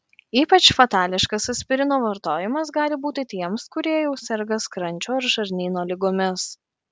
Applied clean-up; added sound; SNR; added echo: none; none; none; none.